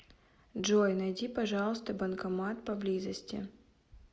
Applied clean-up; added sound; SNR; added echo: none; none; none; none.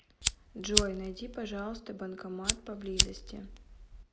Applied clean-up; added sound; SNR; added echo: none; Fire; -5 dB; none.